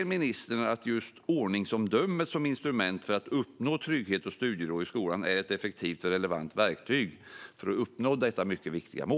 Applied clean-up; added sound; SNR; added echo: none; none; none; none.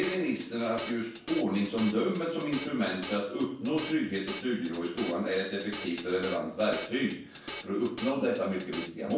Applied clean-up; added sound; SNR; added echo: none; Drum kit; 13 dB; reverberation time 0.7 s.